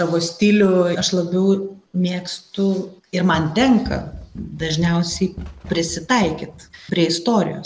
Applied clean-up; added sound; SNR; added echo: none; Run; 16 dB; none.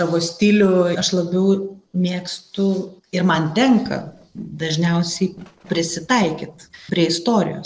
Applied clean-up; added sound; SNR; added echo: neural separator model SepFormer DNS4.